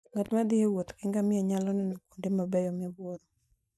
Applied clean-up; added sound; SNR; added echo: neural mask model DeepFilterNet 3.